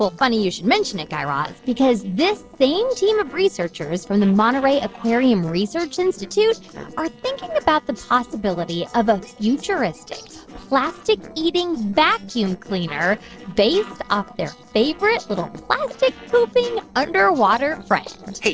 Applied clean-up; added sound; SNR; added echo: neural separator model SepFormer DNS4.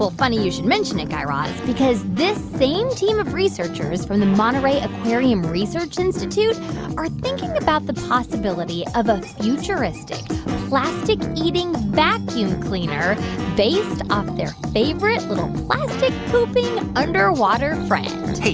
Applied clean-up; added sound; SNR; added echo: none; none; none; none.